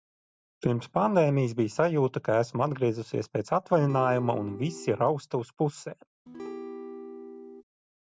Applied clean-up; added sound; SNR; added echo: none; Acoustic guitar / Strum; 12 dB; none.